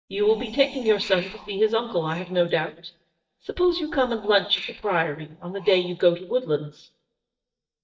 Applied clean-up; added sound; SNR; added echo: neural mask model DeepFilterNet 3.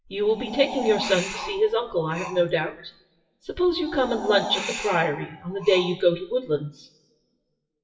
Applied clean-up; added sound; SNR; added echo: classical method WPE with log-MMSE.